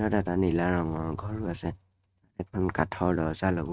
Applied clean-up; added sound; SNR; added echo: neural mask model RNNoise.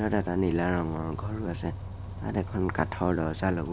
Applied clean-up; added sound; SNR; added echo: none; Bus; 8 dB; none.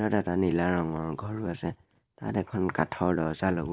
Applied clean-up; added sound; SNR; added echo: none; none; none; none.